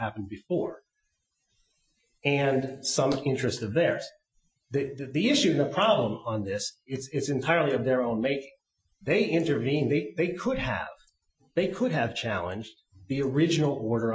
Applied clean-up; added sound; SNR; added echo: classical method Wiener filter.